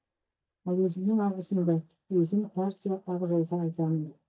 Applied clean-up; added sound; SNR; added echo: neural mask model DeepFilterNet 3.